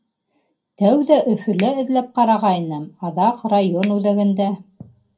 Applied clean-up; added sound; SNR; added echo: none; Finger snapping; 17 dB; reverberation time 0.2 s.